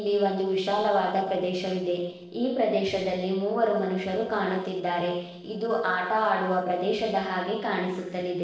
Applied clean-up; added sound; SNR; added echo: neural separator model SepFormer DNS4.